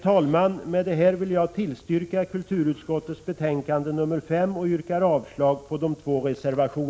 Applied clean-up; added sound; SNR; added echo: none; none; none; none.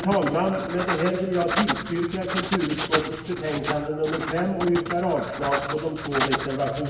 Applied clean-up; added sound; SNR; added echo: none; Writing; 3 dB; reverberation time 1.3 s.